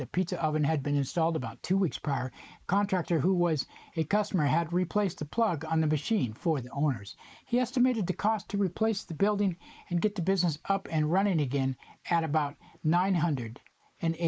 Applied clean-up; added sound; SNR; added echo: neural mask model Resemble Enhance denoiser.